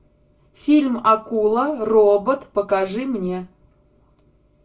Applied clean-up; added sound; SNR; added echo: none; none; none; reverberation time 0.2 s.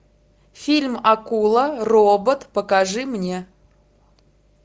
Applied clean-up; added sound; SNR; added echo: none; none; none; none.